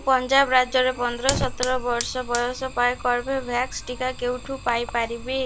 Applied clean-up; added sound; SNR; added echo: none; Fire; 9 dB; none.